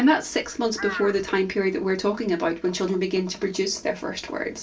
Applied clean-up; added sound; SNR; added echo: none; Crow; 14 dB; reverberation time 0.2 s.